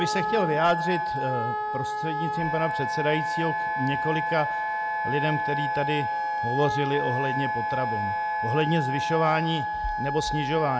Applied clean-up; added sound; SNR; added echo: none; Wind instrument, woodwind instrument; 0 dB; none.